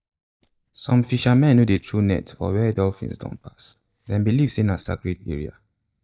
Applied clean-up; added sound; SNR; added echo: neural mask model DeepFilterNet 3.